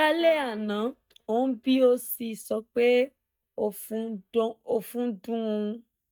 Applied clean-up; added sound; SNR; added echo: neural mask model DeepFilterNet 3.